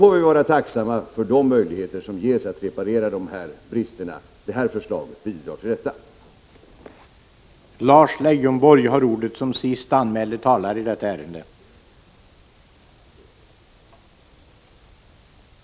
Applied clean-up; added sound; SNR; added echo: none; none; none; none.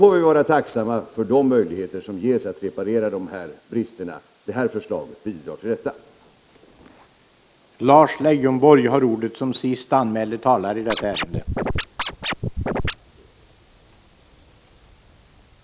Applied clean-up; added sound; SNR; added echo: neural mask model Resemble Enhance denoiser.